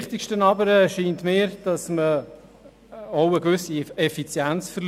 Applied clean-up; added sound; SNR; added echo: none; none; none; none.